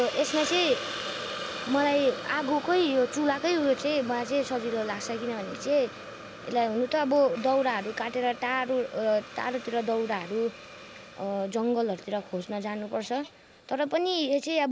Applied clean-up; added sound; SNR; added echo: none; Hiss; 12 dB; none.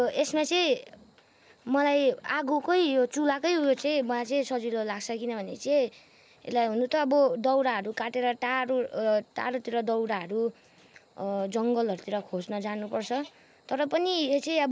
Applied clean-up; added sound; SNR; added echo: none; none; none; none.